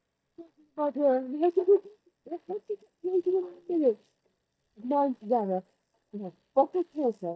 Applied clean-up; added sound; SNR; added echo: neural mask model DeepFilterNet 3.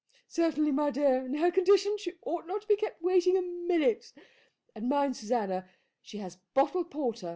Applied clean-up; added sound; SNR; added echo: none; none; none; none.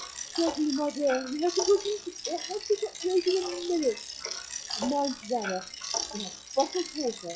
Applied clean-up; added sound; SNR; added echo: classical method log-MMSE.